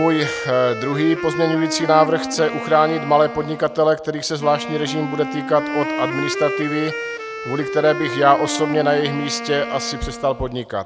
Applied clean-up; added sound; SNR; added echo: none; Wind instrument, woodwind instrument; 8 dB; none.